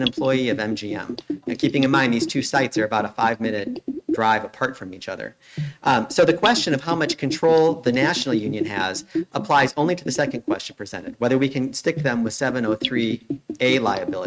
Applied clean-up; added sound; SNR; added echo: neural mask model RNNoise.